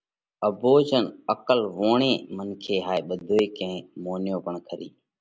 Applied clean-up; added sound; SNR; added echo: none; none; none; none.